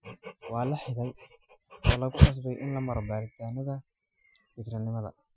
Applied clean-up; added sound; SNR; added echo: classical method Wiener filter.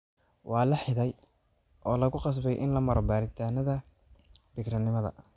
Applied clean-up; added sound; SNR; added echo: none; none; none; none.